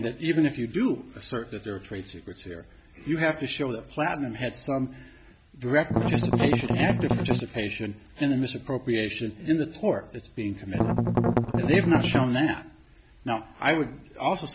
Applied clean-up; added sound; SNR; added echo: none; Strum; -4 dB; none.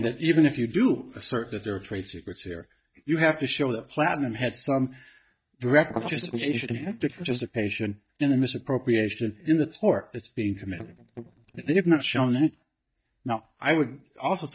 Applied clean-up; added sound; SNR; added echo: neural mask model DeepFilterNet 3.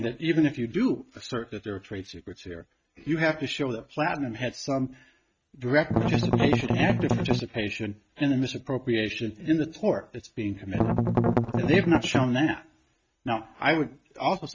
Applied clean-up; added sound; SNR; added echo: neural mask model RNNoise.